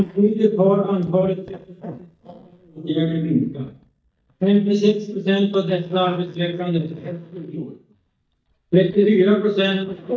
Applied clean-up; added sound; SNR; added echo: neural mask model DeepFilterNet 3.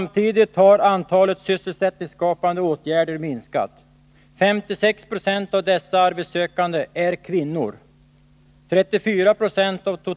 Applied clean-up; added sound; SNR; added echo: none; none; none; none.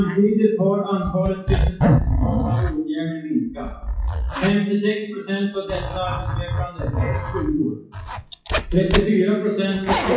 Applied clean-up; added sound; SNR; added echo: classical method WPE with log-MMSE.